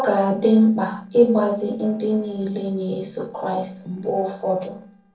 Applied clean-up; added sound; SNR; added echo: neural separator model SepFormer DNS4.